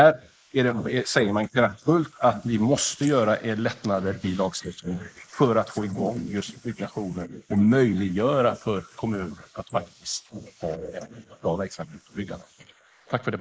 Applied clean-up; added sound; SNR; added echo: neural mask model Resemble Enhance denoiser.